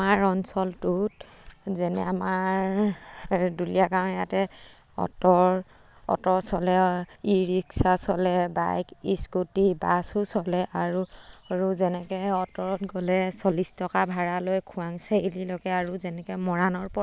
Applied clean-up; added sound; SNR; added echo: none; none; none; none.